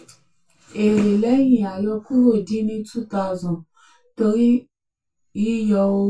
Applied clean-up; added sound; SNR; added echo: none; none; none; reverberation time 0.2 s.